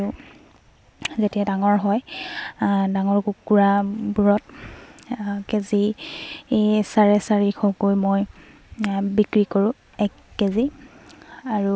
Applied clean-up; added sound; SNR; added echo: none; none; none; none.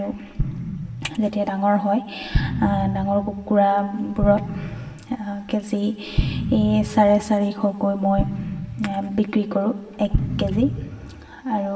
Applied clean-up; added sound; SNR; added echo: none; Explosion; 6 dB; reverberation time 1.3 s.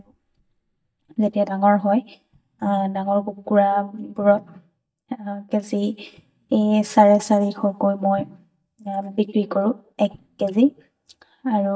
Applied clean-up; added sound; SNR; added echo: neural mask model DeepFilterNet 3.